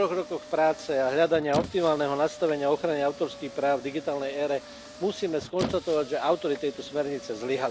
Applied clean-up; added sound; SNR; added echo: none; Squeak; 14 dB; none.